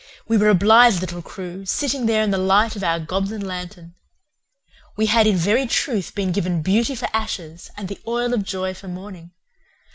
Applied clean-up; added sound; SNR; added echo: none; none; none; none.